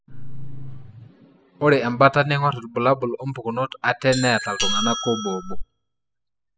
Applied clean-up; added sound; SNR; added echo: classical method spectral subtraction.